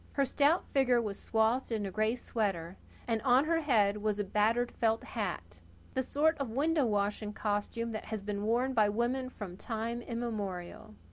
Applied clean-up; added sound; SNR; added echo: none; none; none; none.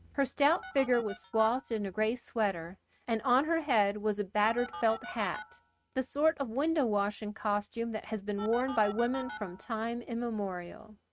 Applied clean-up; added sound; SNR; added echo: neural mask model RNNoise.